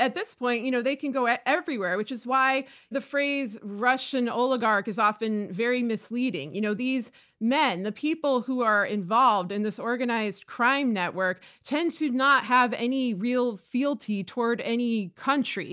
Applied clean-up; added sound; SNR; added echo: none; none; none; none.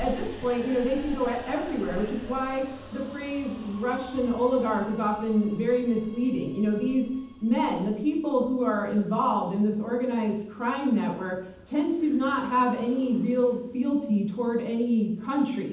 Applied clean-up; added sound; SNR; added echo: none; Subway, metro, underground; 18 dB; reverberation time 0.8 s.